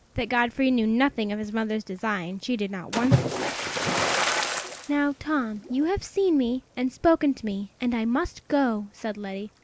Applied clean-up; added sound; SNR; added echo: none; Splash, splatter; 6 dB; none.